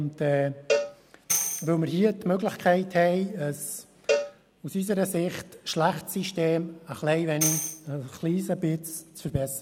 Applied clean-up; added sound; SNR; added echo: none; Tambourine + Cowbell; 5 dB; none.